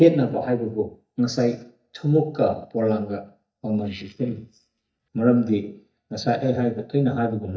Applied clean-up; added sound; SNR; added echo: neural mask model DeepFilterNet 3.